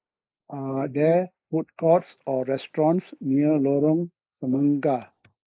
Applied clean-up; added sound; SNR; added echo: neural mask model Resemble Enhance denoiser.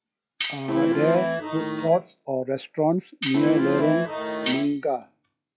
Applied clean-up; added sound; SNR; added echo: classical method log-MMSE.